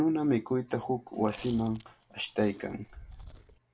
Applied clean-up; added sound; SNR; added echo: none; Chewing, mastication; 18 dB; none.